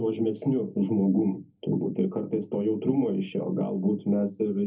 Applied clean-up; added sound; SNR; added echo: none; none; none; reverberation time 0.3 s.